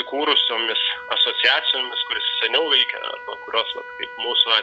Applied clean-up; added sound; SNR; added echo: none; Trumpet; 14 dB; none.